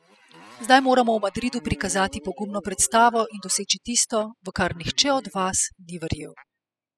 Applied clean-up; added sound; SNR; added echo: classical method spectral subtraction.